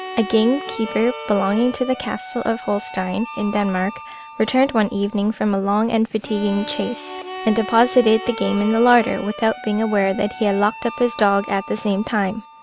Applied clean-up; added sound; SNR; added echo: none; Harmonica; 13 dB; none.